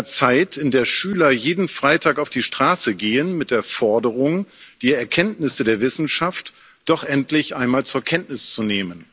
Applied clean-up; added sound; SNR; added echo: none; none; none; none.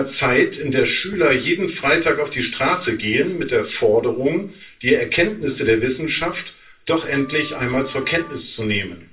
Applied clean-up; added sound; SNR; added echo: none; Wind instrument, woodwind instrument; 19 dB; reverberation time 0.3 s.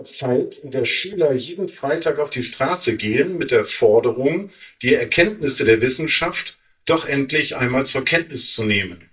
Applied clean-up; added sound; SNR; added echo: neural mask model DeepFilterNet 3.